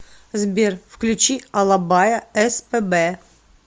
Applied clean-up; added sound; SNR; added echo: none; none; none; none.